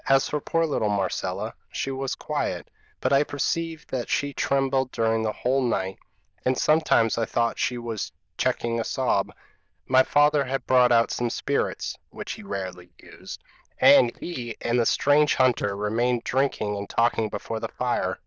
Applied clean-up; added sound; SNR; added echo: neural diffusion model UNIVERSE++.